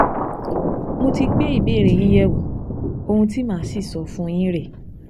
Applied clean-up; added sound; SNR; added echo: none; Thunder; 0 dB; none.